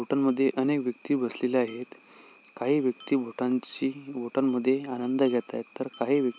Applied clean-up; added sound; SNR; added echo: none; none; none; none.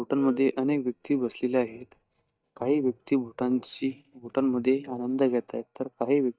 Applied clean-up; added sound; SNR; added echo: neural mask model DeepFilterNet 3.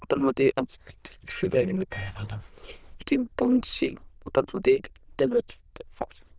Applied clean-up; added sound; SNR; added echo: neural diffusion model UNIVERSE++.